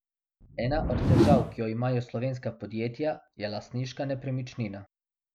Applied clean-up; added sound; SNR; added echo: none; Whoosh, swoosh, swish; -3 dB; none.